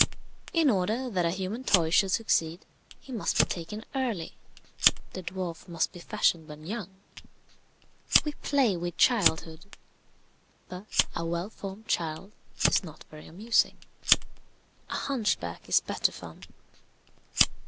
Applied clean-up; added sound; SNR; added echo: none; Fire; 2 dB; none.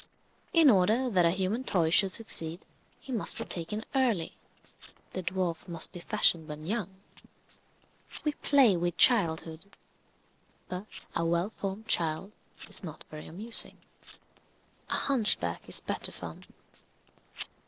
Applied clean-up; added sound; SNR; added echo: neural separator model SepFormer DNS4.